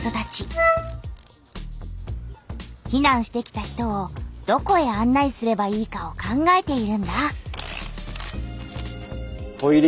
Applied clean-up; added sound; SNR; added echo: none; Wind instrument, woodwind instrument; 0 dB; none.